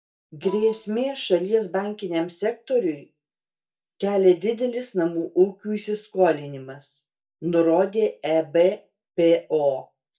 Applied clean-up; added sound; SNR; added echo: neural mask model DeepFilterNet 3.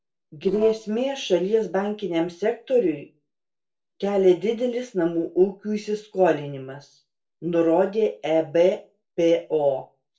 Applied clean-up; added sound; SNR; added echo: neural separator model SepFormer DNS4.